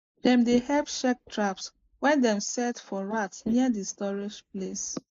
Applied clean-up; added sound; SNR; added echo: neural mask model Resemble Enhance denoiser.